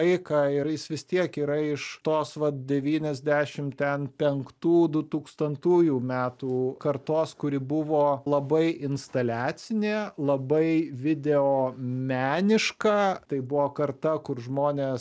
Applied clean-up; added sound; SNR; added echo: none; none; none; none.